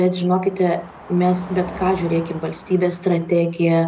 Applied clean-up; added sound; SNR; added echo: none; Car passing by; 18 dB; none.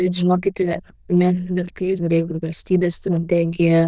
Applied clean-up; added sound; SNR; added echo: neural diffusion model UNIVERSE++.